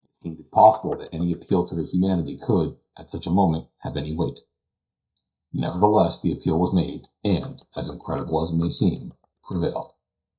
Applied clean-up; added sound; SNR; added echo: neural mask model DeepFilterNet 3.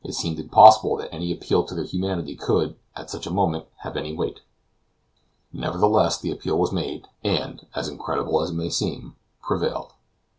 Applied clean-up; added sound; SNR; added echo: none; none; none; none.